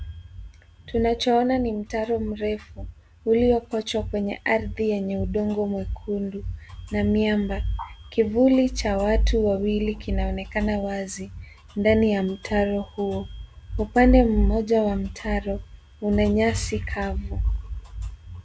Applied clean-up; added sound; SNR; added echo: none; none; none; none.